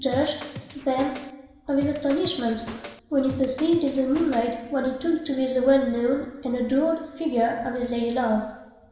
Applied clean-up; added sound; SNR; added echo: none; Scratching (performance technique); 14 dB; reverberation time 1.3 s.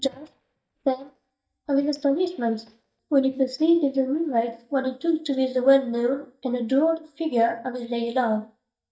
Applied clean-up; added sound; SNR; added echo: neural mask model DeepFilterNet 3.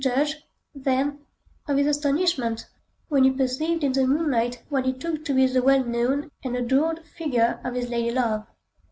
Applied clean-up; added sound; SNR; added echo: none; none; none; none.